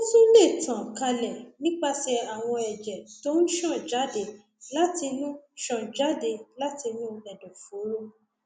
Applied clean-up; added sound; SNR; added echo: none; none; none; none.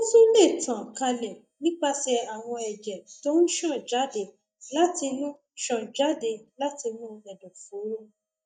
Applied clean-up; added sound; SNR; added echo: neural mask model DeepFilterNet 3.